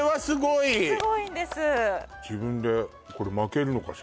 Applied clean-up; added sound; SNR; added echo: none; none; none; none.